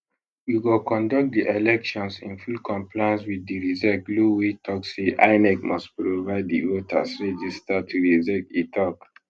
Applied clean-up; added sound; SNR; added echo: none; none; none; none.